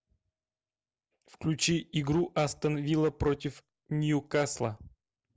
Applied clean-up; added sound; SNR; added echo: none; none; none; none.